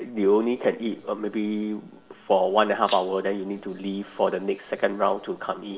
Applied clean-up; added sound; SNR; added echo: none; Rattle (instrument); 13 dB; reverberation time 2.0 s.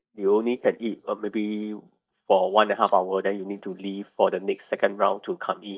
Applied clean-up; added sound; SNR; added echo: neural mask model DeepFilterNet 3.